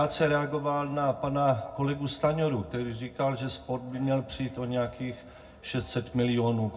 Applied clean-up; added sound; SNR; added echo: none; none; none; reverberation time 0.4 s.